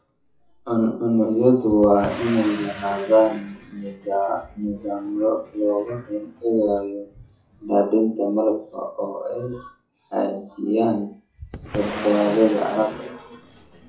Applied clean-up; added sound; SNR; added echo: classical method WPE with log-MMSE.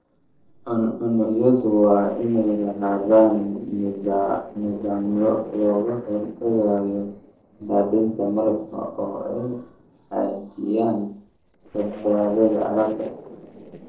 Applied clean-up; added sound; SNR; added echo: neural separator model SepFormer DNS4.